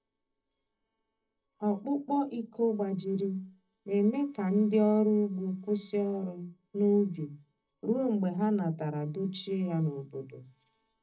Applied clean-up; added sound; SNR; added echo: neural separator model SepFormer DNS4.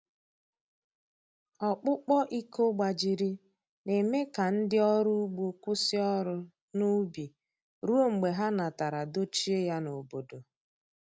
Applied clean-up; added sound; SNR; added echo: none; none; none; none.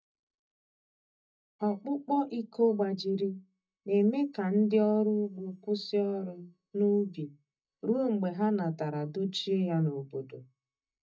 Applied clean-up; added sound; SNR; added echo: neural mask model DeepFilterNet 3.